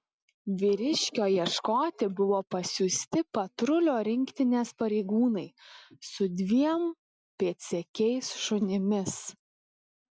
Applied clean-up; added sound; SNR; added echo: none; none; none; none.